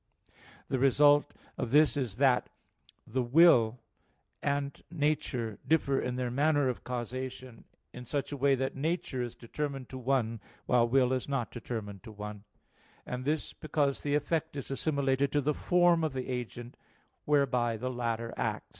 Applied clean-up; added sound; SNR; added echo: none; none; none; none.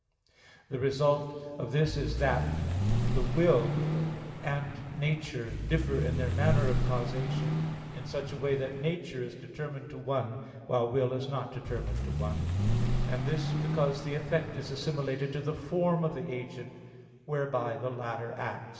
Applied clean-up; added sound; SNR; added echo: none; Vehicle; -1 dB; reverberation time 2.4 s.